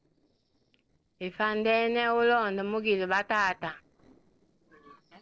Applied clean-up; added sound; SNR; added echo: neural separator model SepFormer DNS4.